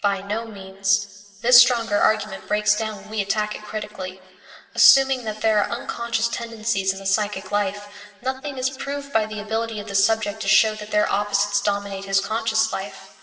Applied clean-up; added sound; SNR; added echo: none; none; none; reverberation time 1.8 s.